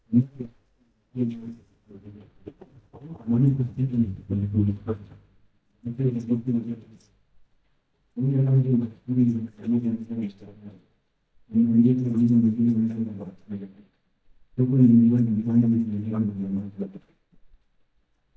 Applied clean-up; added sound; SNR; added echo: neural mask model DeepFilterNet 3.